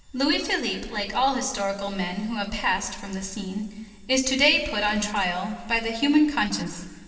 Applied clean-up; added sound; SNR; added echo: none; none; none; reverberation time 2.6 s.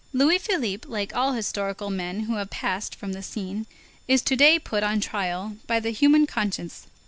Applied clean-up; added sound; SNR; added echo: none; none; none; none.